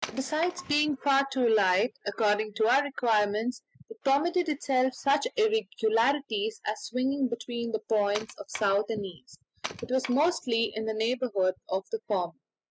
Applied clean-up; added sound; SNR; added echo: classical method spectral subtraction.